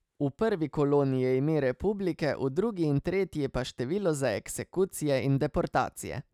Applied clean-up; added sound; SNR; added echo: none; none; none; none.